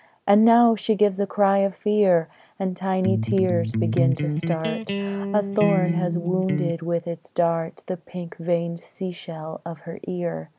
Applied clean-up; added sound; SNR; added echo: none; Electric guitar; 1 dB; none.